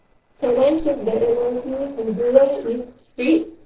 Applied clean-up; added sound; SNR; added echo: neural separator model SepFormer DNS4.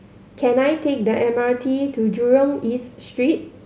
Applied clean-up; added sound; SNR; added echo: none; none; none; none.